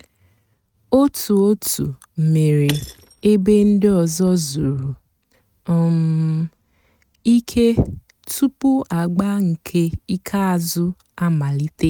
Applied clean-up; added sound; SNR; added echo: neural mask model RNNoise.